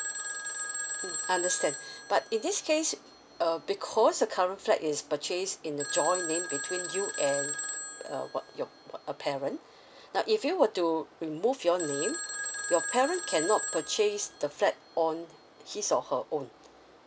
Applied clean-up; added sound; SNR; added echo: none; Telephone; 7 dB; none.